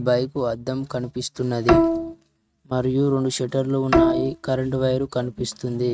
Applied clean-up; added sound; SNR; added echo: neural mask model RNNoise.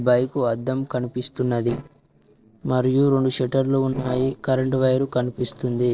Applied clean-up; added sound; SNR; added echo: neural separator model SepFormer DNS4.